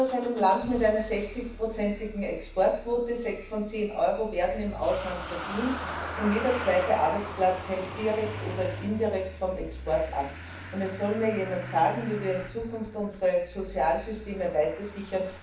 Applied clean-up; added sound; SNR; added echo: none; Engine starting / Motor vehicle (road); 10 dB; reverberation time 0.7 s.